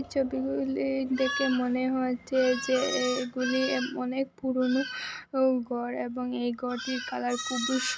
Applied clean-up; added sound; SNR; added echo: none; none; none; none.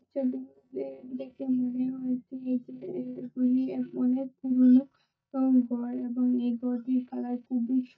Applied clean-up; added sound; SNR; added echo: neural mask model DeepFilterNet 3.